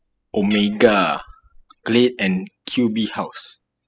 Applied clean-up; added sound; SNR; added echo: classical method spectral subtraction.